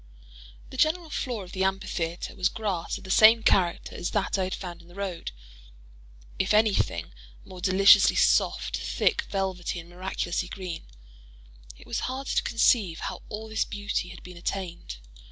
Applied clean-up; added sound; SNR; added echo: none; none; none; none.